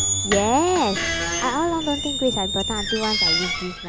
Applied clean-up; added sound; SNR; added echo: none; Squeak; 1 dB; none.